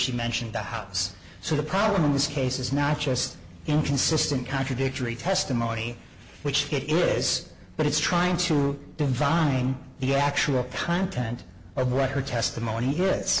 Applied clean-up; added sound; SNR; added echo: none; none; none; none.